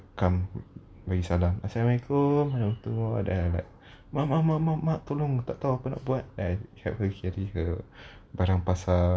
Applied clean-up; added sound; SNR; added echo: none; none; none; none.